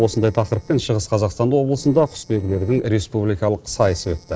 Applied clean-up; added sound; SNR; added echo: neural separator model SepFormer DNS4.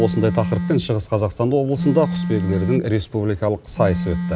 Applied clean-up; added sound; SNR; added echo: none; Telephone; 5 dB; none.